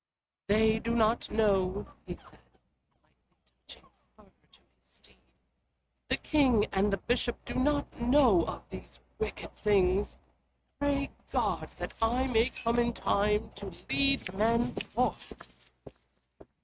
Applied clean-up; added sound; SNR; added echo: neural mask model RNNoise.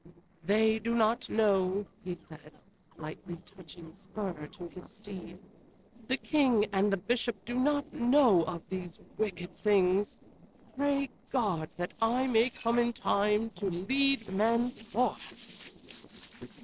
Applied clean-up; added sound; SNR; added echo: neural separator model SepFormer DNS4.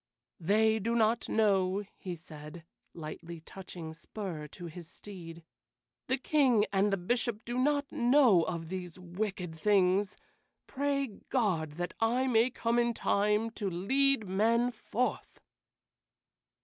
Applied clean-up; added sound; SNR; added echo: none; none; none; none.